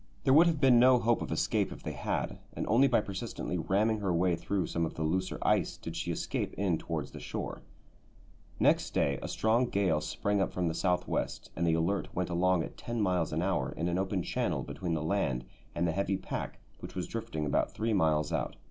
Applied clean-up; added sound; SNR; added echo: none; none; none; none.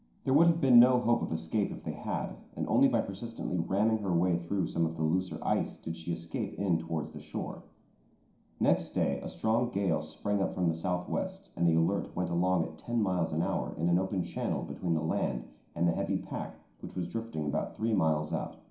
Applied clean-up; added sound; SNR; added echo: none; none; none; reverberation time 0.5 s.